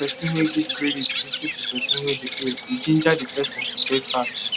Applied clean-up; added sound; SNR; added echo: none; Bird vocalization, bird call, bird song; 3 dB; none.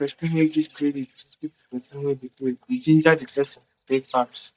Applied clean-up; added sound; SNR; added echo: neural mask model DeepFilterNet 3.